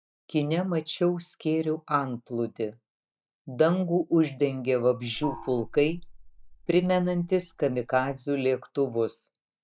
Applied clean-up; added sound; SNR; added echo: neural mask model DeepFilterNet 3.